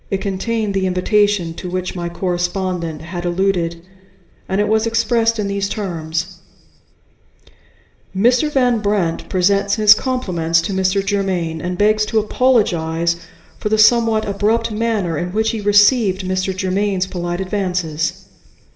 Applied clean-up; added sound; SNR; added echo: none; none; none; reverberation time 0.9 s.